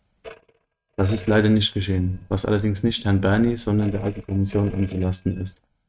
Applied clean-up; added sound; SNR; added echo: neural mask model RNNoise.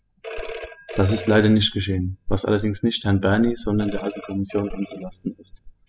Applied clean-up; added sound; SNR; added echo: classical method spectral subtraction.